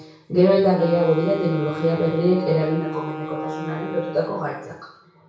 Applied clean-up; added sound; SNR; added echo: none; Wind instrument, woodwind instrument; 10 dB; reverberation time 0.6 s.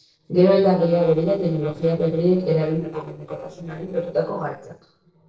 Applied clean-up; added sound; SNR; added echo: neural separator model SepFormer DNS4.